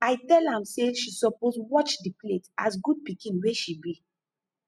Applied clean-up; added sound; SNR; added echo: none; none; none; none.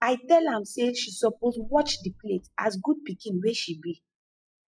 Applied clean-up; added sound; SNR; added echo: classical method log-MMSE.